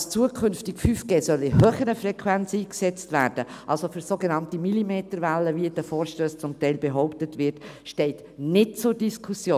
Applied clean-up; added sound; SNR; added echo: none; none; none; none.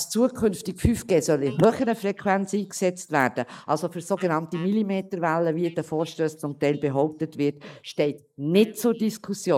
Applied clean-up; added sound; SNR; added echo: neural mask model Resemble Enhance denoiser.